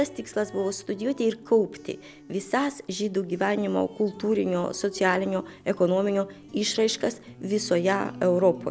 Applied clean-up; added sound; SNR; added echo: none; none; none; none.